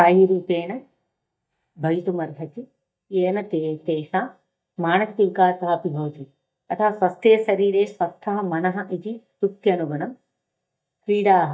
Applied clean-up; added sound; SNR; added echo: neural mask model DeepFilterNet 3.